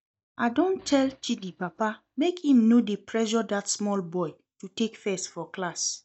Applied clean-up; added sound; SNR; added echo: neural mask model DeepFilterNet 3.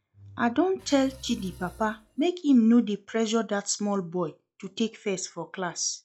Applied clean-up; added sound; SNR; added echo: classical method log-MMSE.